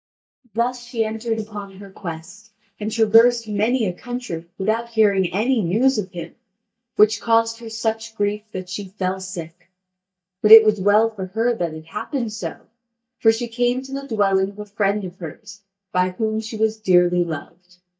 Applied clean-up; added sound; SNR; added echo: neural mask model DeepFilterNet 3.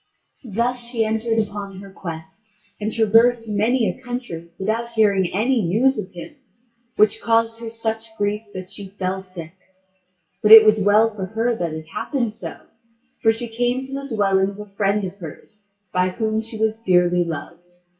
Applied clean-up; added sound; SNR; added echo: classical method WPE with log-MMSE.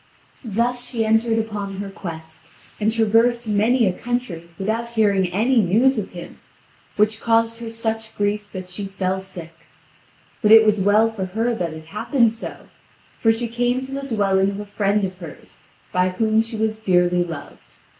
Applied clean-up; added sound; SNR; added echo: none; none; none; none.